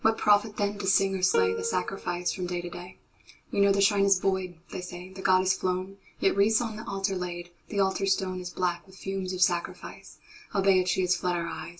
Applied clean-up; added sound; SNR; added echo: none; Plucked string instrument; 6 dB; reverberation time 0.2 s.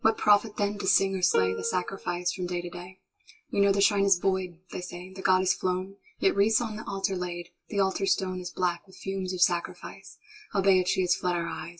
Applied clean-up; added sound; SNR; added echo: classical method WPE with log-MMSE.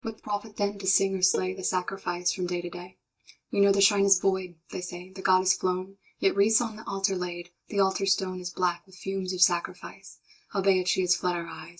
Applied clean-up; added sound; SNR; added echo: neural mask model DeepFilterNet 3.